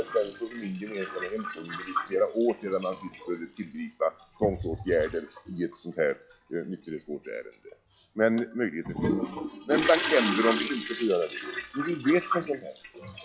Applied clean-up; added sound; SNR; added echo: classical method log-MMSE.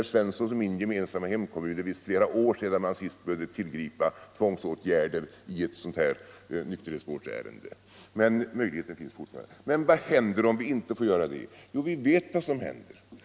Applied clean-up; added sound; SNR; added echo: none; none; none; none.